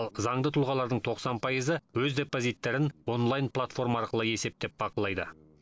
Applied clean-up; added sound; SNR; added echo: none; none; none; none.